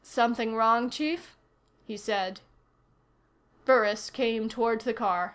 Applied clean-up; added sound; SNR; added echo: none; none; none; none.